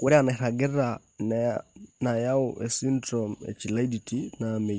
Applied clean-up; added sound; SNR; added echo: neural mask model RNNoise.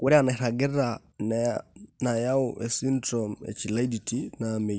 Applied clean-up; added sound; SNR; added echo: none; none; none; none.